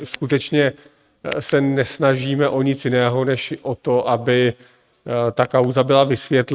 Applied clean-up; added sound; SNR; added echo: neural mask model RNNoise.